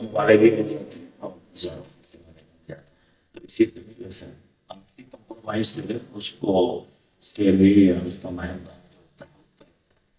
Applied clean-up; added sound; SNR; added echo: neural mask model DeepFilterNet 3.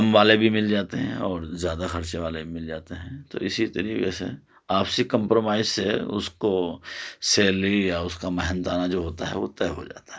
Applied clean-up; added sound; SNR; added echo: none; none; none; none.